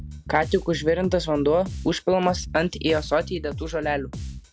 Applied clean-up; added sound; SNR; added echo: none; Bass guitar; 11 dB; none.